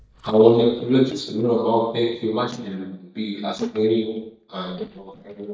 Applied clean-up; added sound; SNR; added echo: neural mask model DeepFilterNet 3.